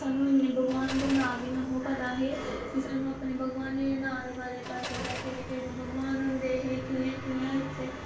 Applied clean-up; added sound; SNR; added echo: none; Car; 12 dB; reverberation time 0.2 s.